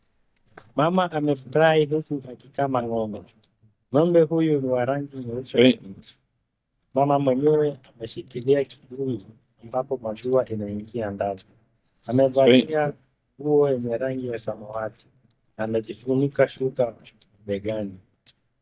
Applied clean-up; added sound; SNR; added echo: neural mask model DeepFilterNet 3.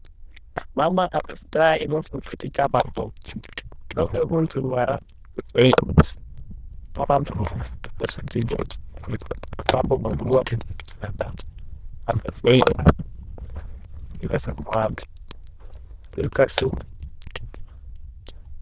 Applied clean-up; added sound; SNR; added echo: neural diffusion model UNIVERSE++.